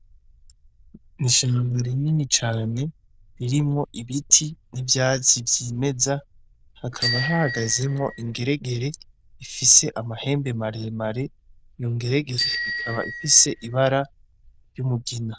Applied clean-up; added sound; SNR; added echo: neural diffusion model UNIVERSE++.